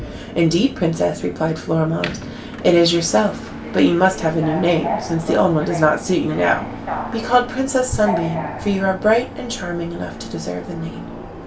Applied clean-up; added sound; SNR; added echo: none; Subway, metro, underground; 10 dB; reverberation time 0.3 s.